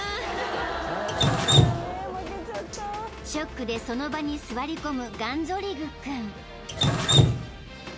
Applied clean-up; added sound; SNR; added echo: none; Drip; -3 dB; none.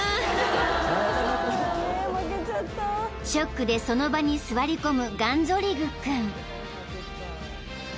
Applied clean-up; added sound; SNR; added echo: none; none; none; none.